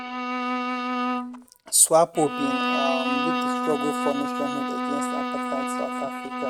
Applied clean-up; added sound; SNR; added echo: neural mask model RNNoise.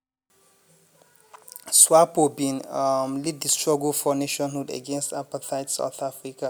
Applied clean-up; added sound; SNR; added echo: none; none; none; none.